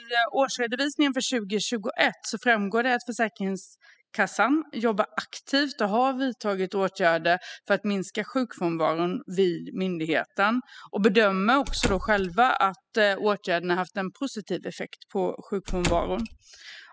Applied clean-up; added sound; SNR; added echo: classical method spectral subtraction.